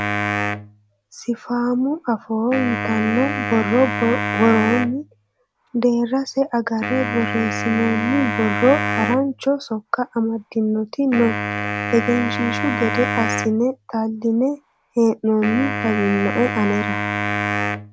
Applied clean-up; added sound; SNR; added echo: none; Wind instrument, woodwind instrument; 5 dB; none.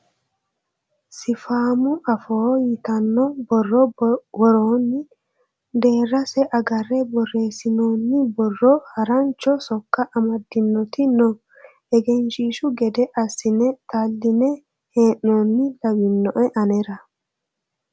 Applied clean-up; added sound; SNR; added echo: none; none; none; none.